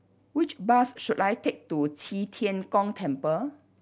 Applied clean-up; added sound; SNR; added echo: none; none; none; none.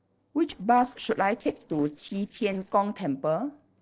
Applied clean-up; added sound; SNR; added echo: neural separator model SepFormer DNS4.